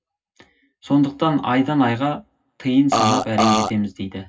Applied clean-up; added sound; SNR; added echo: none; Burping, eructation; -3 dB; reverberation time 0.4 s.